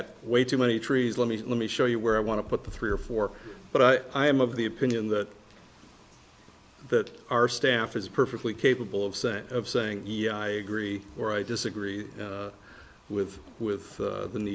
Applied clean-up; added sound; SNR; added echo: none; none; none; none.